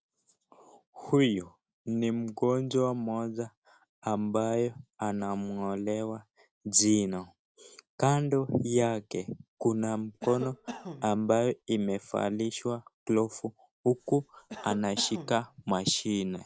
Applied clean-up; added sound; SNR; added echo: none; Cough; 15 dB; none.